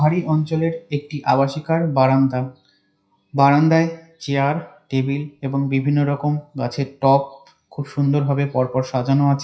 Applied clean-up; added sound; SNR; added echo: classical method WPE with log-MMSE.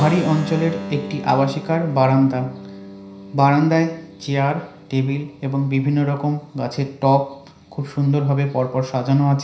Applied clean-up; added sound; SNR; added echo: none; Keyboard (musical); 15 dB; reverberation time 0.5 s.